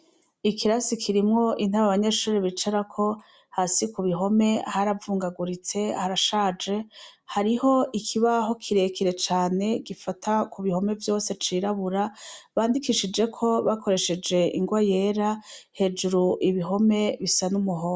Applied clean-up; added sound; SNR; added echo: none; none; none; none.